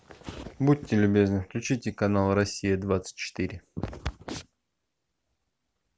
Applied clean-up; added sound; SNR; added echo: none; none; none; none.